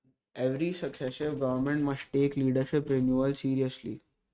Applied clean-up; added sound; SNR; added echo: neural mask model RNNoise.